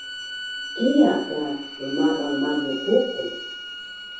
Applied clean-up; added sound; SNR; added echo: none; Bowed string instrument; 10 dB; reverberation time 0.7 s.